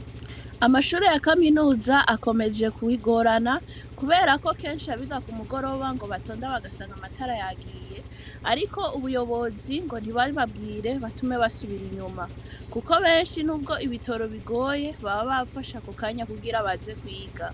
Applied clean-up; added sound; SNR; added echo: none; Engine; 15 dB; none.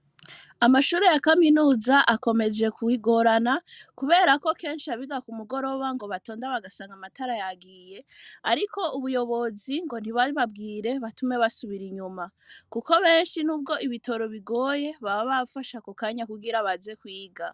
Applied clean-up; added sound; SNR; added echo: none; none; none; none.